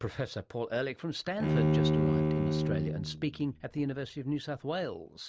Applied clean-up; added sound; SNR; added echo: none; Bowed string instrument; -5 dB; none.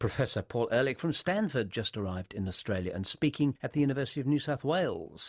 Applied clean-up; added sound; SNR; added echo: none; none; none; none.